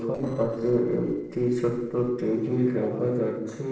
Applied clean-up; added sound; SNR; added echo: neural separator model SepFormer DNS4.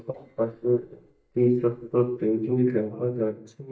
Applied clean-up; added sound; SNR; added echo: neural mask model DeepFilterNet 3.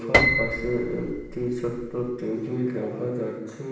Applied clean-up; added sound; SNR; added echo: none; Piano; -2 dB; reverberation time 0.9 s.